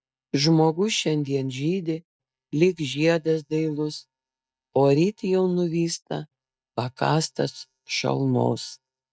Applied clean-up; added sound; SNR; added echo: neural mask model DeepFilterNet 3.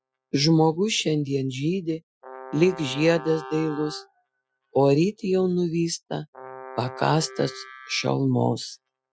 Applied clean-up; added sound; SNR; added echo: classical method Wiener filter.